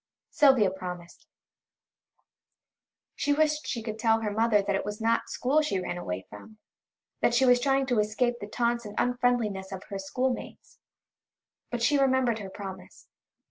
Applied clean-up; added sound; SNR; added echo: none; none; none; none.